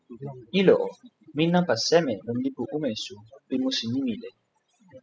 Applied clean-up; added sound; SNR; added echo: classical method spectral subtraction.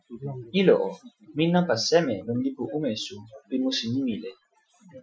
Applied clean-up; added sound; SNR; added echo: classical method Wiener filter.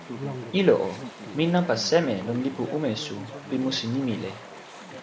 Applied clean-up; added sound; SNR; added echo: none; Chatter / Stream; 12 dB; none.